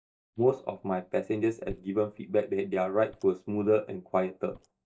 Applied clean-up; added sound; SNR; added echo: neural mask model DeepFilterNet 3.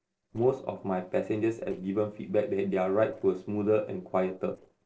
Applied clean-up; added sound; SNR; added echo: neural separator model SepFormer DNS4.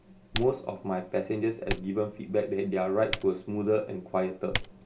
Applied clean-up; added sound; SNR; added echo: none; Typing; 9 dB; reverberation time 0.8 s.